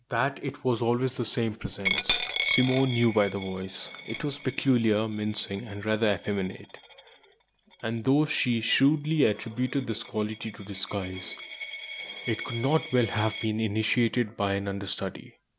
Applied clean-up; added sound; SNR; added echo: none; Coin (dropping); 8 dB; none.